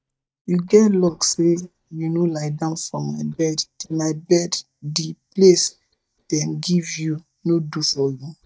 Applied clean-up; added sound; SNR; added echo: neural mask model DeepFilterNet 3.